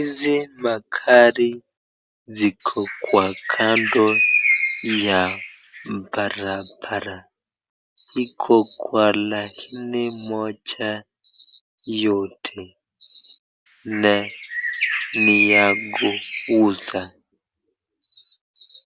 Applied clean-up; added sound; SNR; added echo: none; Bird; 1 dB; none.